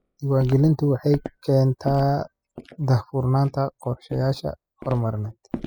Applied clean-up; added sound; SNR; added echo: classical method spectral subtraction.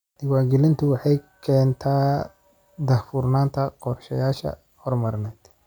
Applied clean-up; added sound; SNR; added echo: none; none; none; none.